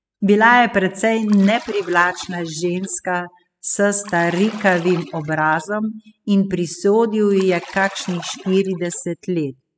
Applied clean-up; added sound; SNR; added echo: classical method spectral subtraction.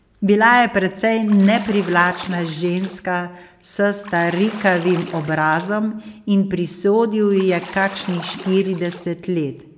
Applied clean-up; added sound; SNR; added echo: none; Bathtub (filling or washing) / Splash, splatter; 17 dB; none.